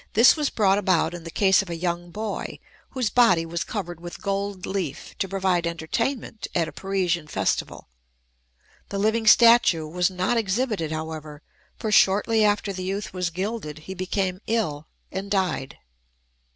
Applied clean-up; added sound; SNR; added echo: none; none; none; none.